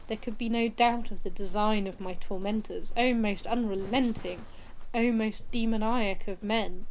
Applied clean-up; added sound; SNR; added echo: none; Livestock, farm animals, working animals; 2 dB; none.